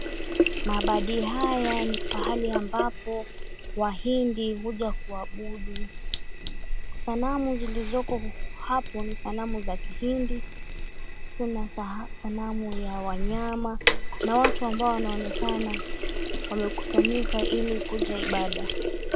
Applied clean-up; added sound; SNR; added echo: none; Sink (filling or washing); -2 dB; none.